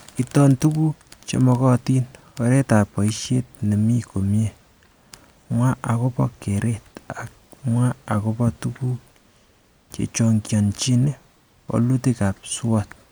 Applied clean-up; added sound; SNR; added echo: none; none; none; none.